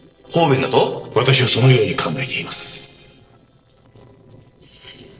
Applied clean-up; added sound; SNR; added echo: neural separator model SepFormer DNS4.